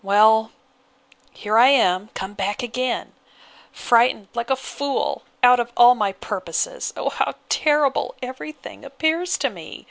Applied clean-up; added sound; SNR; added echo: none; none; none; none.